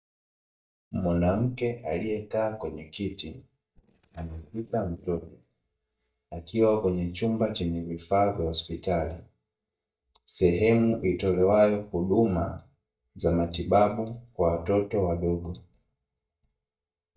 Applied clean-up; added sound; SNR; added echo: neural mask model DeepFilterNet 3.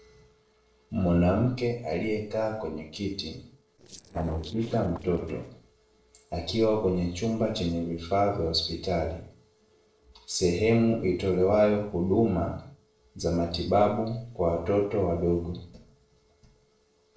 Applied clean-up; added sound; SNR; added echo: neural separator model SepFormer DNS4.